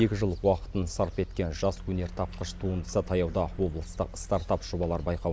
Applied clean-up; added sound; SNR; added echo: none; Gull, seagull; 11 dB; none.